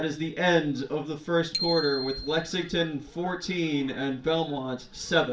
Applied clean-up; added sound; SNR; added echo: none; Bicycle bell; 10 dB; reverberation time 0.3 s.